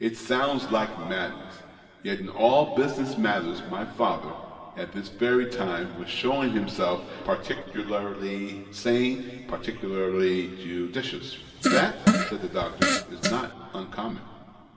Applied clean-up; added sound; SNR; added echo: none; Fart; -2 dB; reverberation time 2.6 s.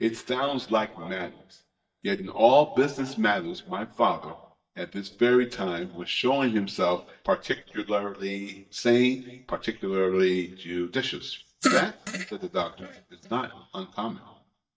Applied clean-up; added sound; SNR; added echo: neural mask model DeepFilterNet 3.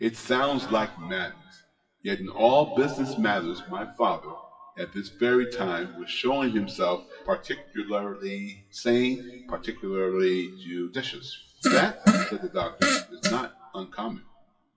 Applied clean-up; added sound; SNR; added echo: classical method WPE with log-MMSE.